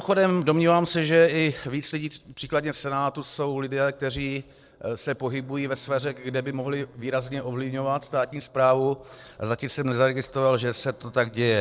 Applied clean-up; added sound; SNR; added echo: neural separator model SepFormer DNS4.